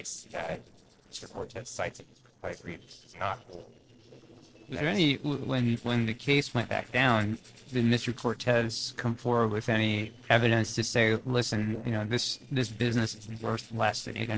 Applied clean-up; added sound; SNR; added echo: neural separator model SepFormer DNS4.